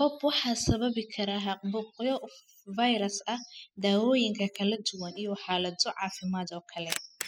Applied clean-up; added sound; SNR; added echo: classical method spectral subtraction.